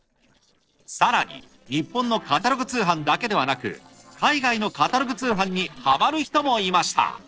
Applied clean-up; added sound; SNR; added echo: neural separator model SepFormer DNS4.